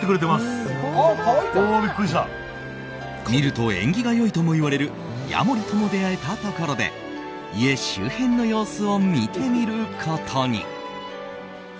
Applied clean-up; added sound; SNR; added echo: none; none; none; none.